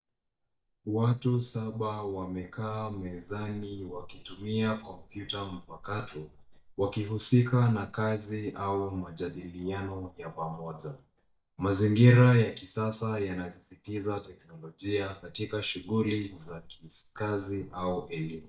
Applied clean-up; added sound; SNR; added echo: neural mask model DeepFilterNet 3.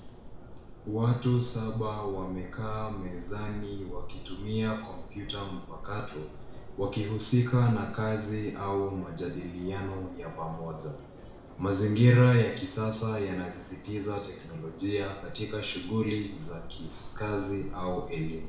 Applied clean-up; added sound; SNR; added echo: none; Subway, metro, underground; 11 dB; reverberation time 0.6 s.